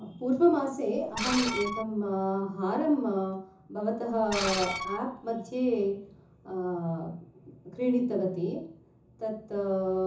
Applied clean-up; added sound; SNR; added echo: none; Screech; 5 dB; reverberation time 0.6 s.